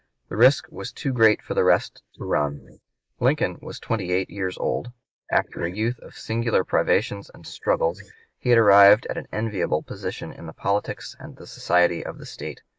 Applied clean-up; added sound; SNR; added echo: neural mask model Resemble Enhance denoiser.